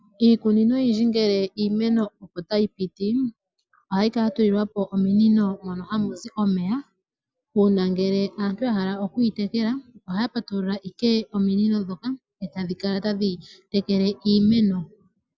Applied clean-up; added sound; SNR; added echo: none; none; none; none.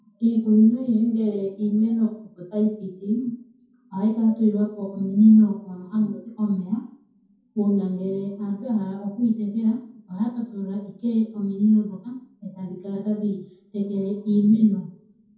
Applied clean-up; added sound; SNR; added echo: none; none; none; reverberation time 0.6 s.